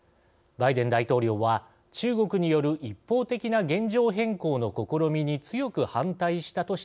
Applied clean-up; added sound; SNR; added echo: none; none; none; none.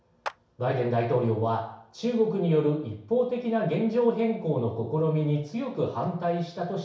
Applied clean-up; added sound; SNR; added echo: none; Clapping; 17 dB; reverberation time 0.6 s.